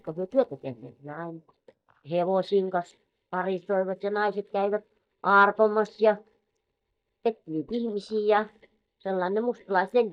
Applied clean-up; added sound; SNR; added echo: neural mask model DeepFilterNet 3.